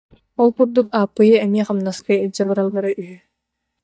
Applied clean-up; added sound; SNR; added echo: neural mask model DeepFilterNet 3.